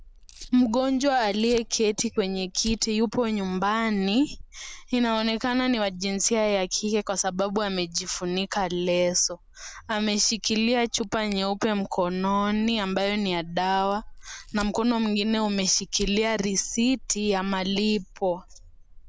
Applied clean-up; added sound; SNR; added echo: none; Fire; 19 dB; none.